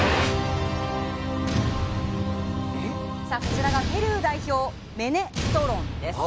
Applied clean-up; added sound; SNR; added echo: none; none; none; none.